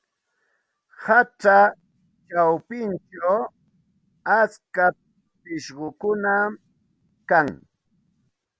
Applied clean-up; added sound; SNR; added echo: none; none; none; none.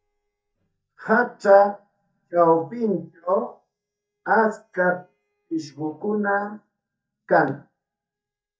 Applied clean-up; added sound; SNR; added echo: neural mask model DeepFilterNet 3.